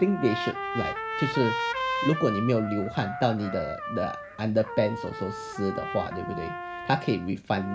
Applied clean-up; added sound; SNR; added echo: none; Trumpet; 6 dB; none.